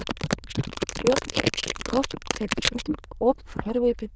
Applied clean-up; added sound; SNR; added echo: neural diffusion model UNIVERSE++.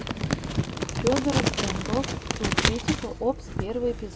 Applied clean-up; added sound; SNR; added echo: none; Crumpling, crinkling; -1 dB; none.